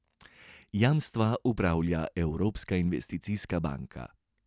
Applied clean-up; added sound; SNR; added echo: none; none; none; none.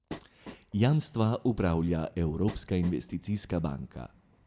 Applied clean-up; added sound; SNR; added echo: none; Train; 19 dB; reverberation time 0.6 s.